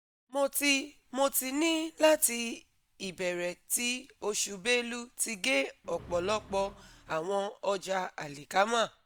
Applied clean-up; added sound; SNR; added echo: neural mask model DeepFilterNet 3.